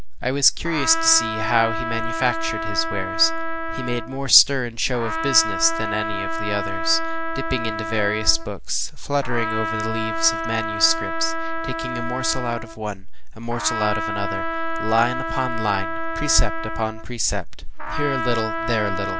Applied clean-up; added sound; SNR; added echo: none; Trumpet; 5 dB; none.